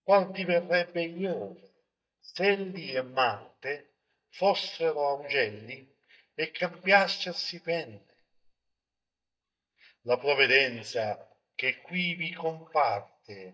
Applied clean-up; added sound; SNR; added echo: neural mask model DeepFilterNet 3.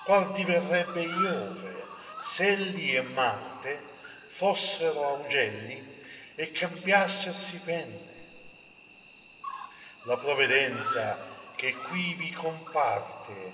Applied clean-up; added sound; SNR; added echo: none; Cricket; 12 dB; reverberation time 2.0 s.